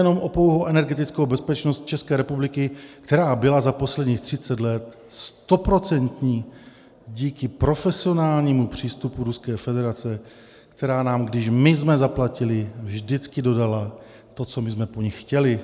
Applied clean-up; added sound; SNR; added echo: none; none; none; none.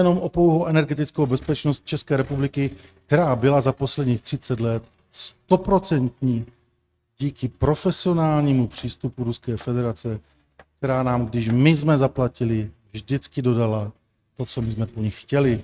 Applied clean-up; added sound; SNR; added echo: neural mask model RNNoise.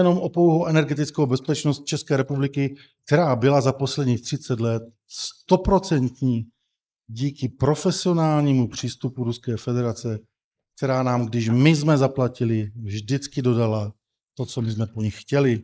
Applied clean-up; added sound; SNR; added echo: neural mask model Resemble Enhance denoiser.